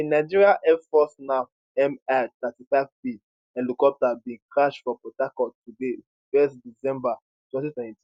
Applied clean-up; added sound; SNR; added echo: none; none; none; none.